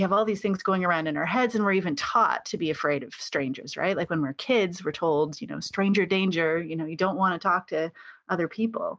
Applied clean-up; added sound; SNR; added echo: none; none; none; none.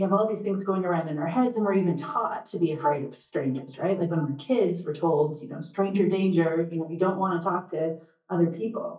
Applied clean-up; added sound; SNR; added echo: neural mask model DeepFilterNet 3.